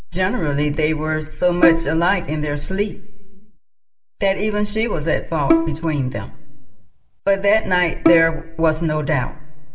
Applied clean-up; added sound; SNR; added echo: none; Bowed string instrument; 4 dB; reverberation time 0.7 s.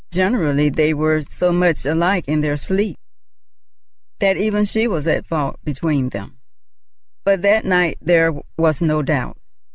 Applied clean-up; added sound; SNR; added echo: none; none; none; none.